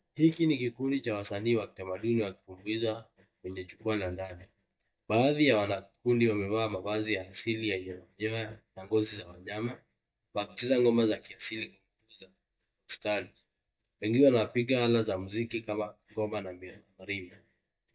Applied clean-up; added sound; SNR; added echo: neural mask model DeepFilterNet 3.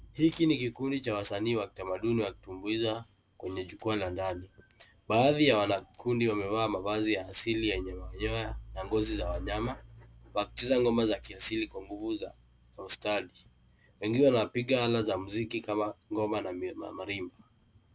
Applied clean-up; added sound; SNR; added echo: none; none; none; none.